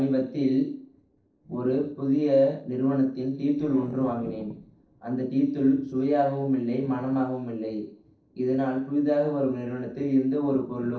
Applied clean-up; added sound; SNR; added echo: neural separator model SepFormer DNS4.